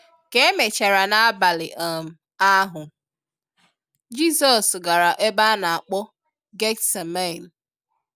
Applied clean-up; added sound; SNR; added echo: none; none; none; none.